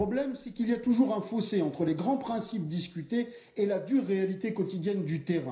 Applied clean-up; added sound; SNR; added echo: none; none; none; reverberation time 0.5 s.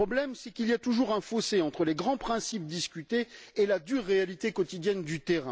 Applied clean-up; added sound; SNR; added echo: none; none; none; none.